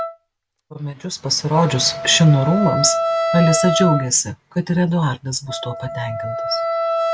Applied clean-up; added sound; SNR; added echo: none; Wind instrument, woodwind instrument; 4 dB; none.